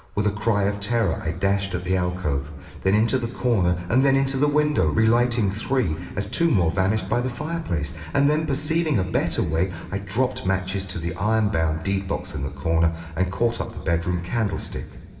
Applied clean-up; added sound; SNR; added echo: none; none; none; reverberation time 2.6 s.